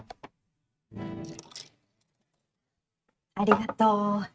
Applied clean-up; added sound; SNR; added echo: neural mask model RNNoise.